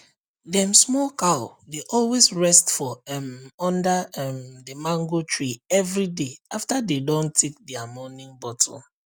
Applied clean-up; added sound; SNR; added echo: none; none; none; none.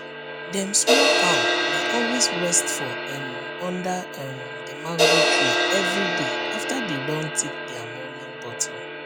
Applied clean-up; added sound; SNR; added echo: none; Crash cymbal; -5 dB; none.